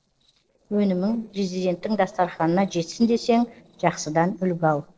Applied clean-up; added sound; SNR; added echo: neural separator model SepFormer DNS4.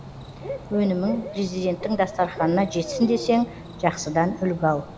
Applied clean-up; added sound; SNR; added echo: none; Cricket / Bird; 11 dB; none.